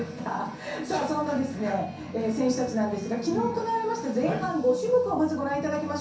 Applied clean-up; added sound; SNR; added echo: none; none; none; reverberation time 0.6 s.